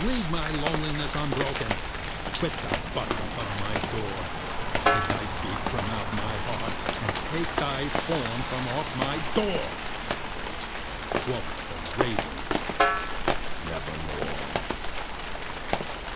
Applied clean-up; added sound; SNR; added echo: none; Snare drum + Rain; -5 dB; none.